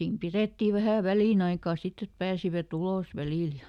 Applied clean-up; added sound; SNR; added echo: none; none; none; none.